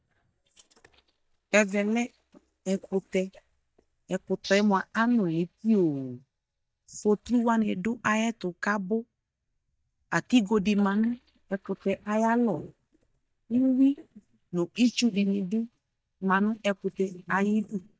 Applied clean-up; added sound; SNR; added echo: neural mask model DeepFilterNet 3.